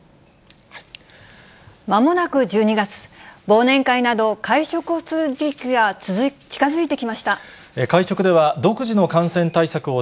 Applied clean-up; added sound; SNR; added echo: none; none; none; none.